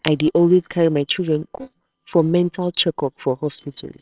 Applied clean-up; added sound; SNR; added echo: neural separator model SepFormer WHAMR!.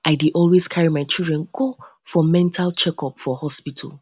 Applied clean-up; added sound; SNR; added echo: none; none; none; none.